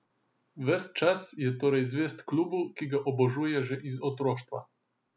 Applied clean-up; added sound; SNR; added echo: none; none; none; none.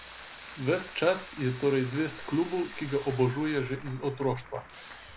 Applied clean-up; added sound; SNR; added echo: none; Applause / Crowd + Drill; 15 dB; none.